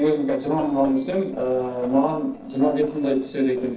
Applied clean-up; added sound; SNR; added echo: neural separator model SepFormer DNS4.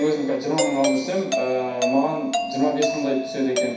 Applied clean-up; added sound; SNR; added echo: none; Doorbell; 4 dB; reverberation time 0.6 s.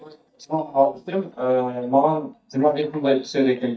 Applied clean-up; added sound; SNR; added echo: neural mask model DeepFilterNet 3.